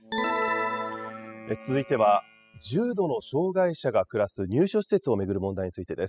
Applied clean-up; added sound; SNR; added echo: classical method spectral subtraction.